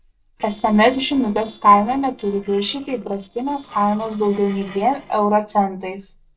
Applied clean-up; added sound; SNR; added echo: neural separator model SepFormer DNS4.